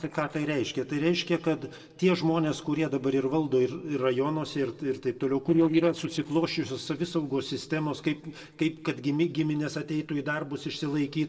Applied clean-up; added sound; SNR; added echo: neural separator model SepFormer DNS4.